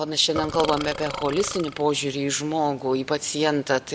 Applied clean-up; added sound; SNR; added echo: none; Burping, eructation; 9 dB; none.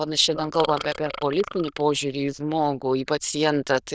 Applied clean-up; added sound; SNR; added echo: neural diffusion model UNIVERSE++.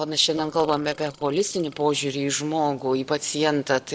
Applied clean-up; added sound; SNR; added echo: neural separator model SepFormer DNS4.